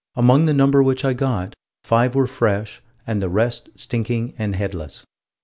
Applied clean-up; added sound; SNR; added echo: none; none; none; none.